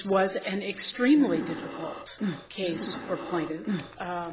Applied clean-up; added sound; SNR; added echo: none; Breathing; 7 dB; none.